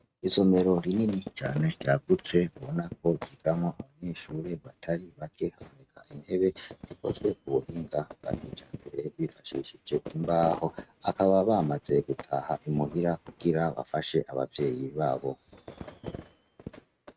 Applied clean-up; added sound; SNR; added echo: neural mask model RNNoise.